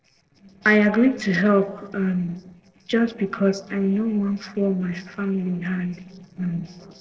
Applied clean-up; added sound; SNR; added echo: neural separator model SepFormer DNS4.